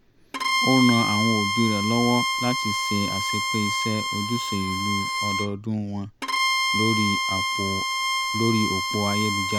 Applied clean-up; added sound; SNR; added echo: none; Bowed string instrument; 0 dB; none.